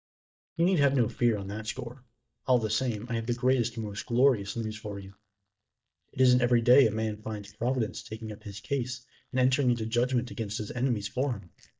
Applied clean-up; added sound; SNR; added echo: neural mask model DeepFilterNet 3.